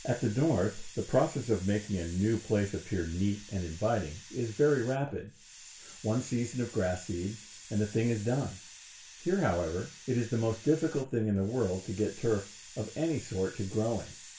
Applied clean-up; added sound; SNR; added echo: none; Hiss; 18 dB; reverberation time 0.3 s.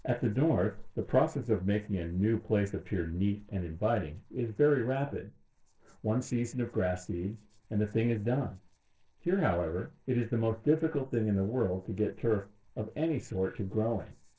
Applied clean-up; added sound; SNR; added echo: neural separator model SepFormer DNS4.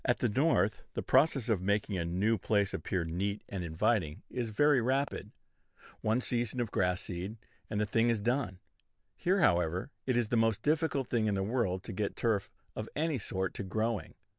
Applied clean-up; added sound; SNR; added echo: none; none; none; none.